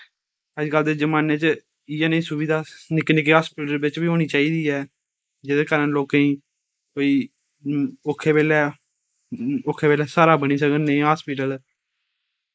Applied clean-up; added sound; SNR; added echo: neural mask model Resemble Enhance denoiser.